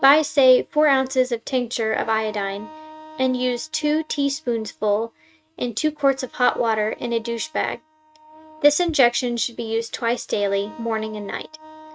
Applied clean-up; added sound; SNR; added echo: neural mask model RNNoise.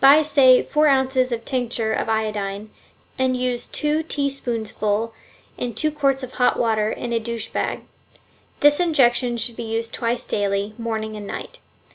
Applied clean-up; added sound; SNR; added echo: none; none; none; none.